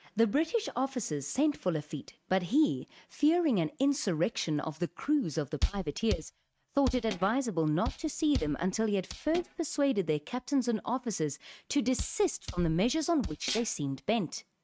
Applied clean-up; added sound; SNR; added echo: neural mask model RNNoise.